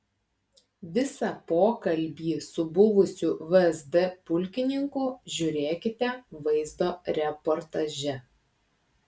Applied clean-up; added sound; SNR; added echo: none; none; none; none.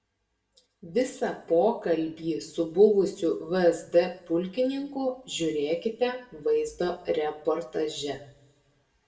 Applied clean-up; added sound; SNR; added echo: none; none; none; reverberation time 0.6 s.